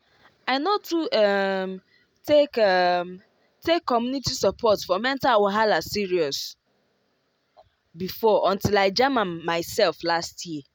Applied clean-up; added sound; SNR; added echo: none; none; none; none.